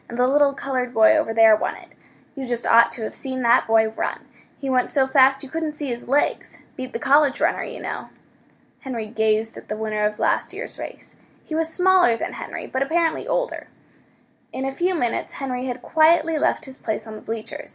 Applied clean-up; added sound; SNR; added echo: none; none; none; none.